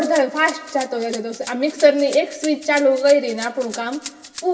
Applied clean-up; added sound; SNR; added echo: none; Rattle (instrument); 17 dB; reverberation time 0.2 s.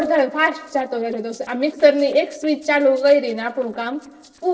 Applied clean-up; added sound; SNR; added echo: neural separator model SepFormer DNS4.